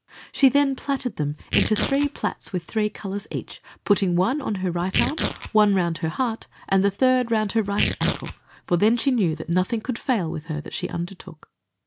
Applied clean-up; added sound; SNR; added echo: none; Tearing; 7 dB; none.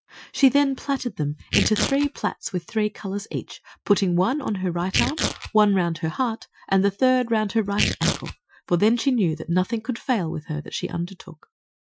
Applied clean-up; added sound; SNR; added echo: classical method Wiener filter.